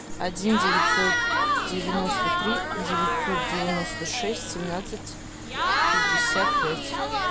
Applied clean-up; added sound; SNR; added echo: none; Crowd / Cheering; -5 dB; none.